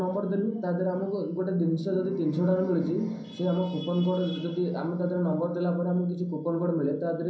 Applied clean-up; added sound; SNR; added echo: none; none; none; reverberation time 0.6 s.